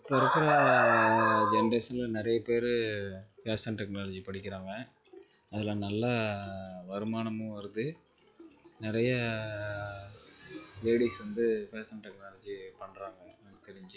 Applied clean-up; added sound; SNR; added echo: classical method log-MMSE.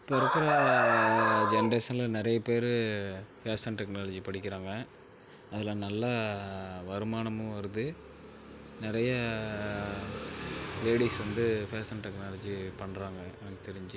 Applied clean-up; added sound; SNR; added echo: none; none; none; none.